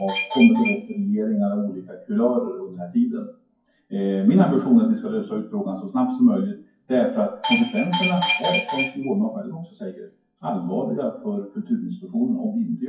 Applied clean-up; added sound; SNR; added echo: classical method WPE with log-MMSE.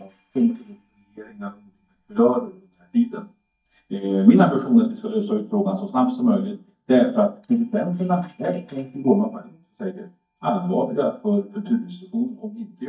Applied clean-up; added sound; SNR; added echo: neural mask model DeepFilterNet 3.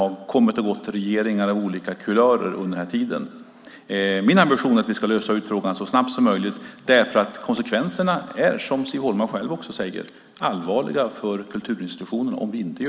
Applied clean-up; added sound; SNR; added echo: none; none; none; none.